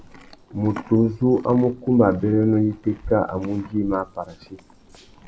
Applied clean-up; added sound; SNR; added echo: none; Livestock, farm animals, working animals; 20 dB; none.